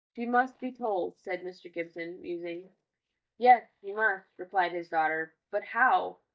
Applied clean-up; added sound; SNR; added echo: neural mask model DeepFilterNet 3.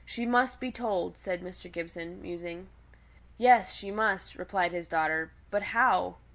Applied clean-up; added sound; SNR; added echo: none; none; none; none.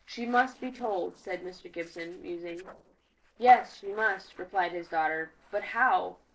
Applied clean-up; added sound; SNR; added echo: neural separator model SepFormer DNS4.